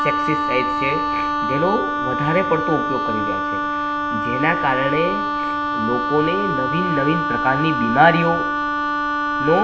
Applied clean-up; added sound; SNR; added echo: none; Wind instrument, woodwind instrument; 0 dB; reverberation time 0.7 s.